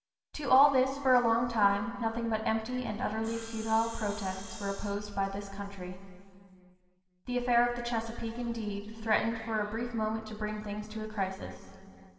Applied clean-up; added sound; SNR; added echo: none; Sawing; 16 dB; reverberation time 2.4 s.